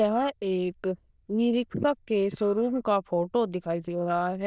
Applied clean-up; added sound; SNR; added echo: neural diffusion model UNIVERSE++.